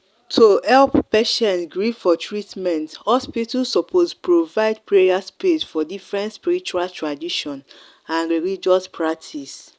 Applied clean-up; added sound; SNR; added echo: none; none; none; none.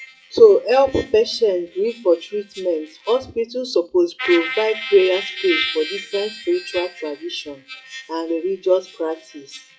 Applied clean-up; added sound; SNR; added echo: classical method WPE with log-MMSE.